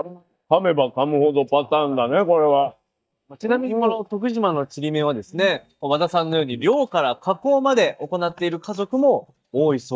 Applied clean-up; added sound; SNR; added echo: neural mask model DeepFilterNet 3.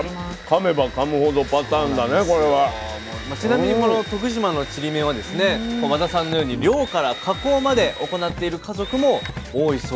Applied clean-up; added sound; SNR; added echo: none; Drill; 15 dB; none.